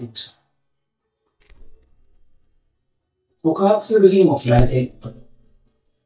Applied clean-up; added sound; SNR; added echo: neural mask model DeepFilterNet 3.